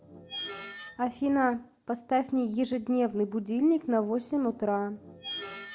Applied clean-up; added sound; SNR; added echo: none; Screech; 11 dB; none.